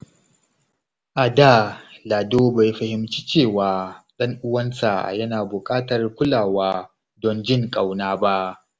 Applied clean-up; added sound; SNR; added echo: none; none; none; none.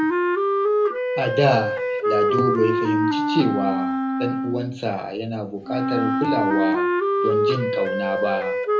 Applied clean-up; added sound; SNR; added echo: none; Wind instrument, woodwind instrument; -3 dB; reverberation time 0.3 s.